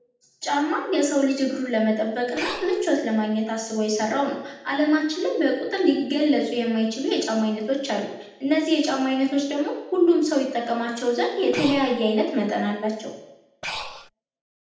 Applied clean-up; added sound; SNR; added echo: none; Breathing; 10 dB; reverberation time 0.8 s.